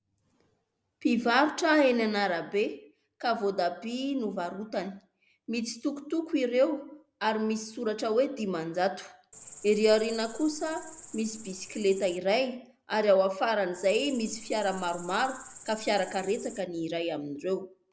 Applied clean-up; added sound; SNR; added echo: none; Cricket; 17 dB; none.